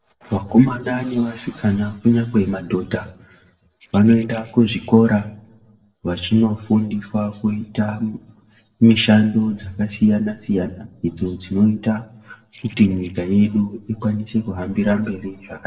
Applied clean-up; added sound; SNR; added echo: neural separator model SepFormer DNS4.